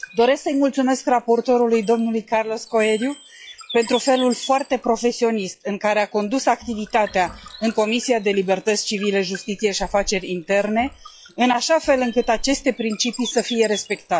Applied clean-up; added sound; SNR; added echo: classical method log-MMSE.